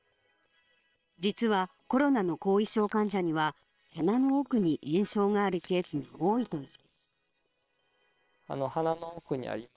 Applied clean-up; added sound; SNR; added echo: neural separator model SepFormer WHAM!.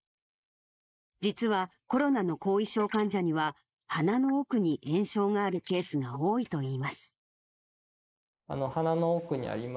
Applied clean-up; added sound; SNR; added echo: neural mask model Resemble Enhance denoiser.